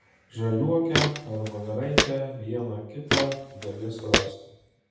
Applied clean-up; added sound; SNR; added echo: none; Walk, footsteps; -1 dB; reverberation time 0.8 s.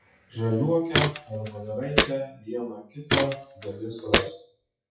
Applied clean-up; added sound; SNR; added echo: classical method WPE with log-MMSE.